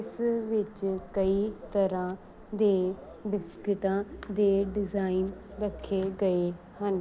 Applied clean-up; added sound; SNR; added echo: none; none; none; none.